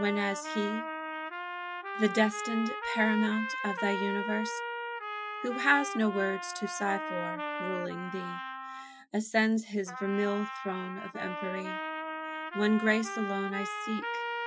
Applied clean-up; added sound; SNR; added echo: classical method Wiener filter.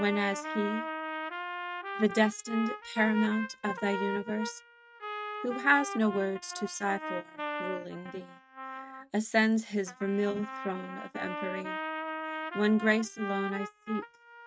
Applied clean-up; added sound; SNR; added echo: neural mask model RNNoise.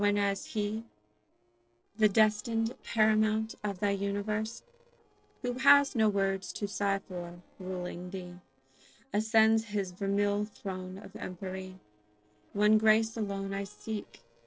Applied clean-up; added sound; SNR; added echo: neural separator model SepFormer DNS4.